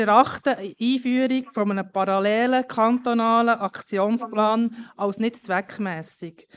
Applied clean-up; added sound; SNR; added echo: neural mask model Resemble Enhance denoiser.